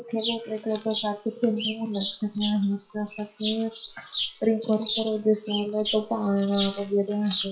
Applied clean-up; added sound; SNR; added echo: classical method WPE with log-MMSE.